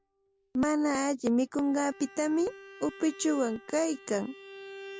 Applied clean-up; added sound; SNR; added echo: none; Bowed string instrument; 19 dB; none.